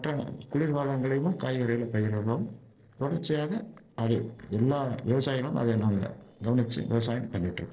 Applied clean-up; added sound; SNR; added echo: neural separator model SepFormer DNS4.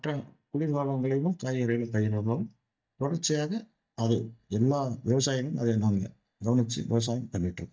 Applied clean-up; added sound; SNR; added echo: neural mask model DeepFilterNet 3.